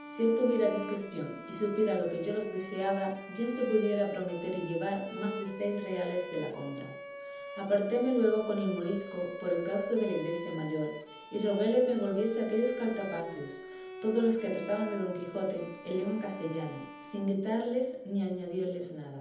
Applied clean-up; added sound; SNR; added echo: none; Bowed string instrument; 14 dB; reverberation time 1.3 s.